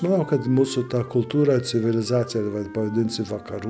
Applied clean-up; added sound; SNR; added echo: none; Wind instrument, woodwind instrument; 17 dB; none.